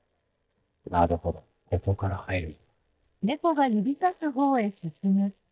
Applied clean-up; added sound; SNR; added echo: neural mask model DeepFilterNet 3.